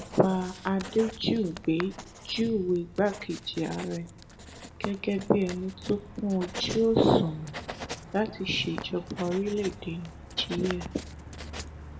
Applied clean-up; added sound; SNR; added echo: none; Writing; 13 dB; reverberation time 0.6 s.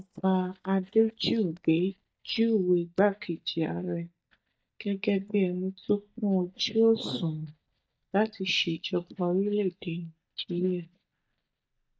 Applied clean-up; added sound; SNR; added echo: neural mask model DeepFilterNet 3.